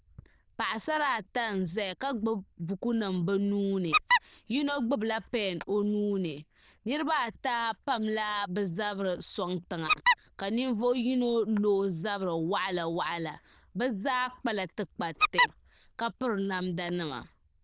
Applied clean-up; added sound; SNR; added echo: neural diffusion model UNIVERSE++.